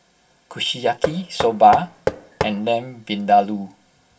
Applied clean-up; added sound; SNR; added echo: none; Knock; 7 dB; reverberation time 0.2 s.